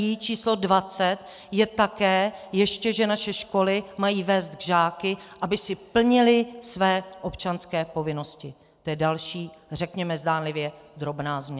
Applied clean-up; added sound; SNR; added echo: none; none; none; none.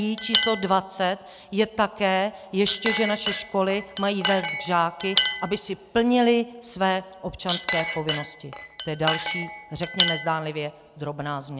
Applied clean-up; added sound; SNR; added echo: none; Chink, clink; 5 dB; none.